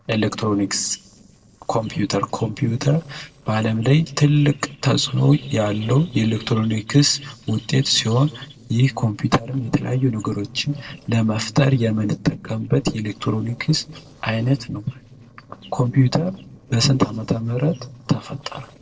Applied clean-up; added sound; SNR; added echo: neural separator model SepFormer DNS4.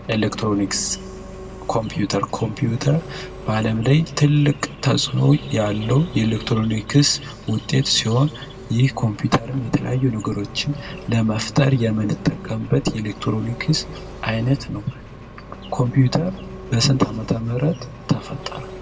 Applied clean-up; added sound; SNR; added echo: none; Engine; 16 dB; reverberation time 1.2 s.